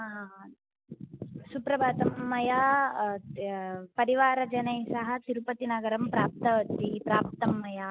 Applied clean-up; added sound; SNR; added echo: none; none; none; none.